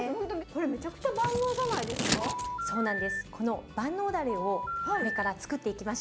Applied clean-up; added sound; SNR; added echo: none; Scissors + Telephone; 2 dB; none.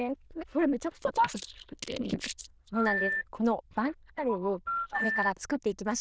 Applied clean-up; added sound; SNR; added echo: neural diffusion model UNIVERSE++.